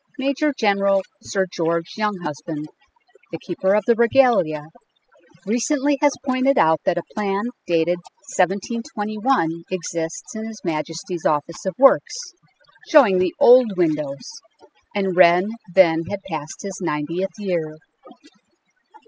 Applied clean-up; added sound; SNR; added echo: classical method spectral subtraction.